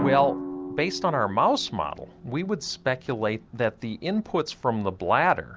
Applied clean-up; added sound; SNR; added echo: none; Drum; 11 dB; none.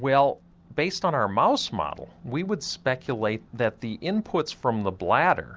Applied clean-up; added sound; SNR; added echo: none; none; none; none.